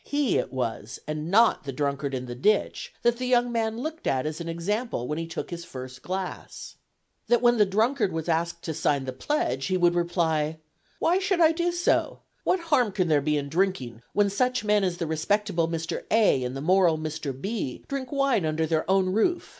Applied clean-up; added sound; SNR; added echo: none; none; none; none.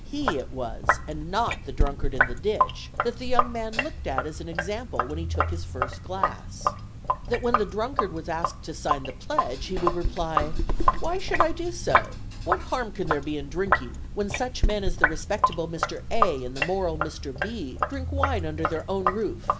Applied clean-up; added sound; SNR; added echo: none; Sink (filling or washing); -4 dB; none.